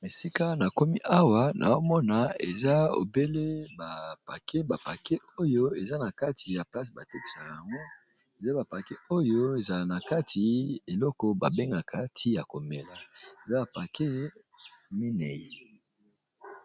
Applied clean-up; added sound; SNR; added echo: none; none; none; none.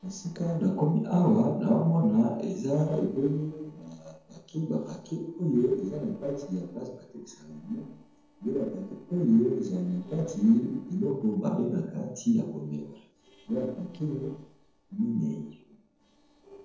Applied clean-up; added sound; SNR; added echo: neural separator model SepFormer DNS4.